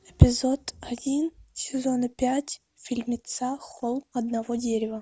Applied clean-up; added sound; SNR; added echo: none; none; none; none.